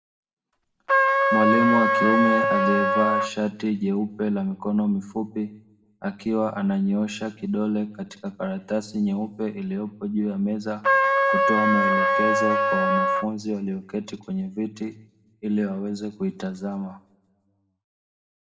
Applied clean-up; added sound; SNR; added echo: none; Trumpet; -5 dB; reverberation time 0.8 s.